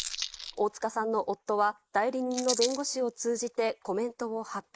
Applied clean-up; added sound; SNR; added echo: neural mask model Resemble Enhance denoiser.